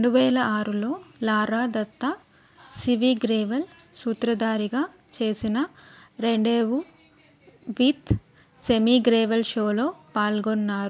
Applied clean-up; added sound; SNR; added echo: none; none; none; none.